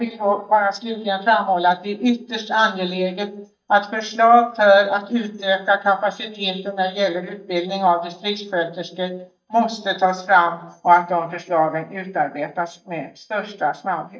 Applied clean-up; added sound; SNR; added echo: neural mask model DeepFilterNet 3.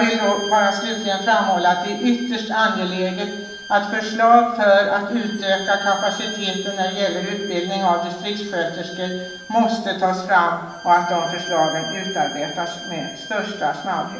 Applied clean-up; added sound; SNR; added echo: none; Bowed string instrument; 14 dB; reverberation time 0.9 s.